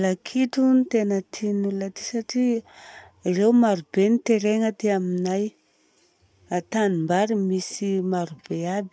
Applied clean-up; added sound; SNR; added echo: none; none; none; none.